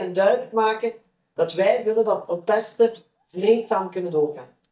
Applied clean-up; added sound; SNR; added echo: neural mask model DeepFilterNet 3.